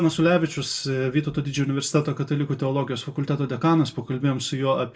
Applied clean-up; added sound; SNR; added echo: none; none; none; reverberation time 0.2 s.